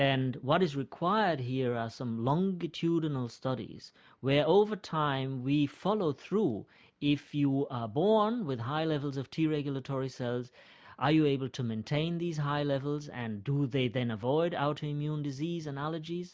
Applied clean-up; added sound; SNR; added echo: none; none; none; none.